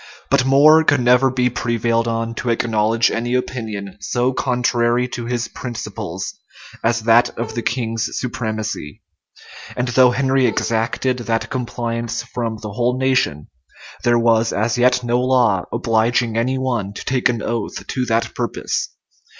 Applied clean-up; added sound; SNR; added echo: none; Bowed string instrument; 20 dB; none.